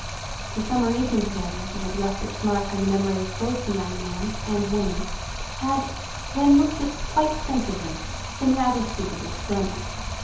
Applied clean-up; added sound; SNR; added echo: none; Stream; 5 dB; reverberation time 0.6 s.